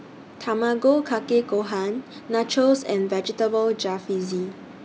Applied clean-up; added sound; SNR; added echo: none; none; none; none.